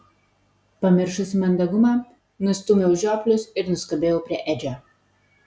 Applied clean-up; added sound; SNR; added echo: none; none; none; none.